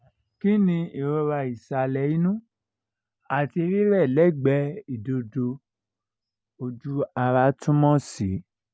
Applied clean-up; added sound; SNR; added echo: none; none; none; none.